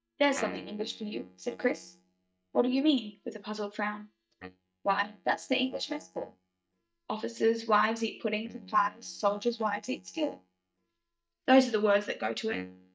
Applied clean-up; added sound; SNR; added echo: neural mask model DeepFilterNet 3.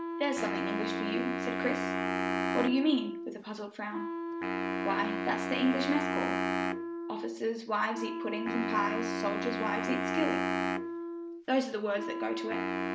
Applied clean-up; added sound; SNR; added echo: none; Wind instrument, woodwind instrument + Wind instrument, woodwind instrument; 0 dB; none.